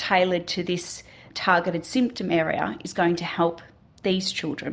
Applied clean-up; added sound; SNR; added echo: none; none; none; none.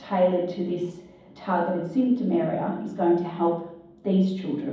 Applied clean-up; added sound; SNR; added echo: none; none; none; reverberation time 1.2 s.